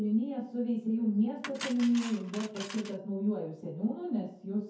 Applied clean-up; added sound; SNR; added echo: none; Cutlery, silverware; 15 dB; reverberation time 0.6 s.